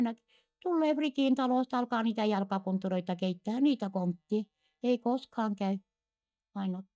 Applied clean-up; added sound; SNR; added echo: neural mask model DeepFilterNet 3.